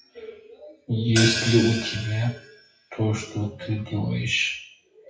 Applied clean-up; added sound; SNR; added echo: classical method WPE with log-MMSE.